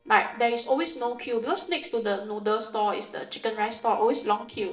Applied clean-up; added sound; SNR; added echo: neural separator model SepFormer DNS4.